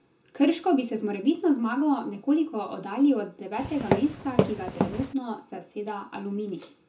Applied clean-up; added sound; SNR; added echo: none; Walk, footsteps; 1 dB; reverberation time 0.2 s.